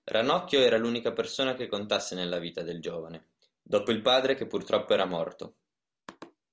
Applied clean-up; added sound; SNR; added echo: none; none; none; none.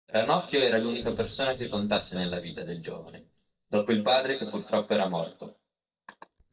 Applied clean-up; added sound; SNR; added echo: neural mask model DeepFilterNet 3.